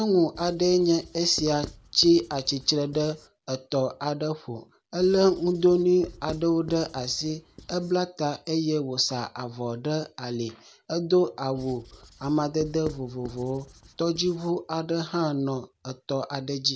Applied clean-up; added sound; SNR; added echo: none; Writing; 19 dB; none.